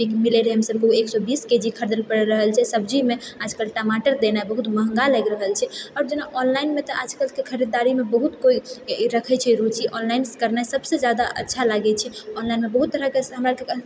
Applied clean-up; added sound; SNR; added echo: none; none; none; none.